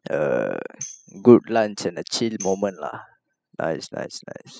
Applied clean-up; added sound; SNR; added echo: classical method spectral subtraction.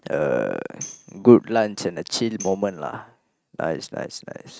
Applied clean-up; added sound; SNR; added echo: neural mask model RNNoise.